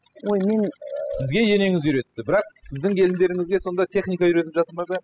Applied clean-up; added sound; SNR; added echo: classical method spectral subtraction.